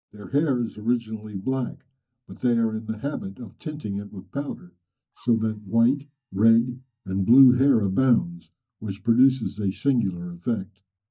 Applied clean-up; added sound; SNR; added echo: neural mask model DeepFilterNet 3.